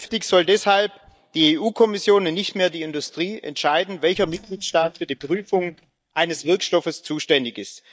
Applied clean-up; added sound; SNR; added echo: neural mask model DeepFilterNet 3.